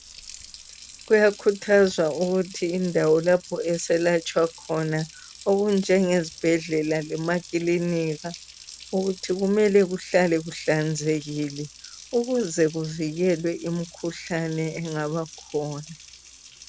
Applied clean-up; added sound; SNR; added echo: none; Water tap, faucet; 20 dB; none.